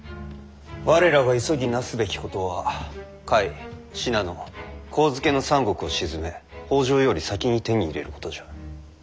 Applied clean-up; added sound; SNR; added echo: none; none; none; none.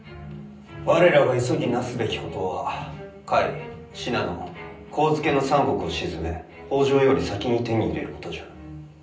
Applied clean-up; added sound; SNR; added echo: none; none; none; reverberation time 0.6 s.